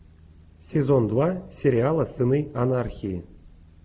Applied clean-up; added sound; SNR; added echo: none; none; none; none.